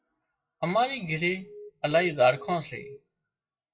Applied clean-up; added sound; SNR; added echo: classical method WPE with log-MMSE.